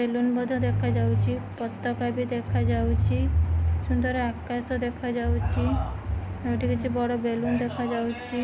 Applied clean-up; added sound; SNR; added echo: none; none; none; none.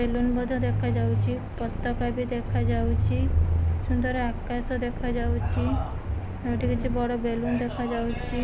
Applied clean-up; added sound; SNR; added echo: none; Purr; 6 dB; none.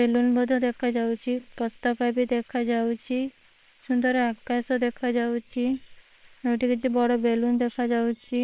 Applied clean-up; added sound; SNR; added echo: neural separator model SepFormer WHAM!.